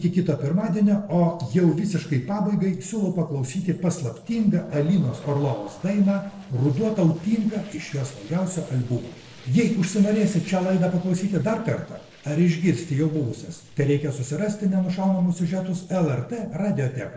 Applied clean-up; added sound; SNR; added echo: neural separator model SepFormer DNS4.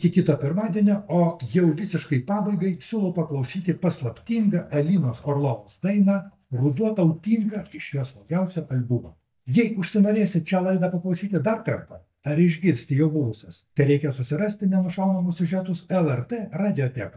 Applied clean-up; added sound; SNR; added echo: neural mask model DeepFilterNet 3.